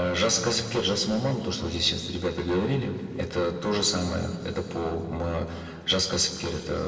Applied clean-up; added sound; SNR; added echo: none; none; none; reverberation time 2.7 s.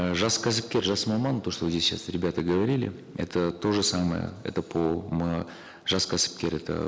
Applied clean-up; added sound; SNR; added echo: none; none; none; none.